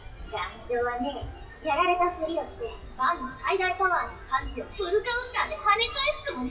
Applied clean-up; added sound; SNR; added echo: classical method WPE with log-MMSE.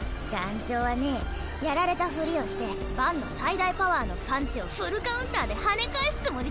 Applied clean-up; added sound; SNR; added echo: none; none; none; none.